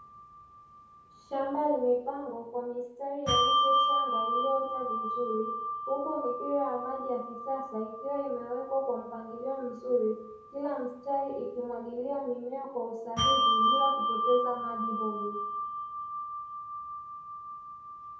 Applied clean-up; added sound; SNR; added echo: none; Bell; -1 dB; reverberation time 0.7 s.